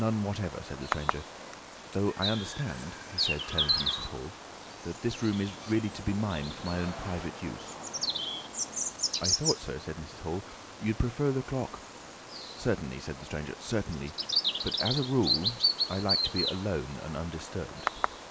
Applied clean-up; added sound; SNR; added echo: none; Bird vocalization, bird call, bird song; 1 dB; none.